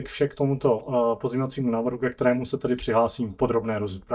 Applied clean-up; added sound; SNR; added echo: neural mask model DeepFilterNet 3.